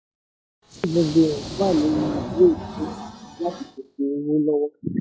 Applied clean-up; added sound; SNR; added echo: classical method log-MMSE.